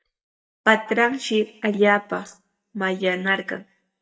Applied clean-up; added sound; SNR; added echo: neural mask model DeepFilterNet 3.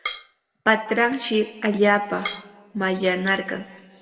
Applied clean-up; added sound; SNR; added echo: none; Drum kit; 12 dB; reverberation time 1.2 s.